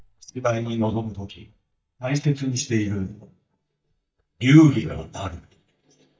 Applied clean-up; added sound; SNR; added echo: neural mask model DeepFilterNet 3.